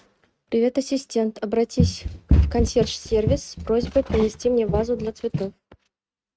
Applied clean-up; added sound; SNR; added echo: neural mask model RNNoise.